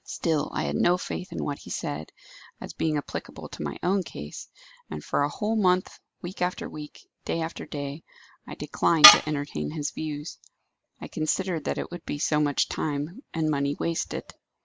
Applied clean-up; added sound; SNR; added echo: none; Tools; -2 dB; none.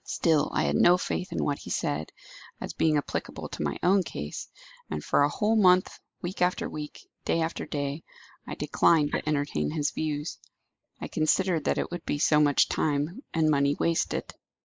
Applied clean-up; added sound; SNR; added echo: neural mask model Resemble Enhance denoiser.